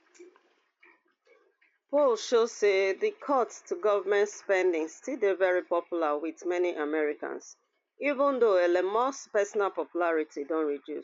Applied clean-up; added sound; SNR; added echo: none; none; none; none.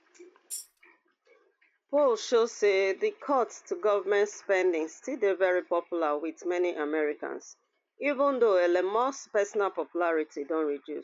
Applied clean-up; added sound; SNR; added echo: none; Tambourine; 12 dB; none.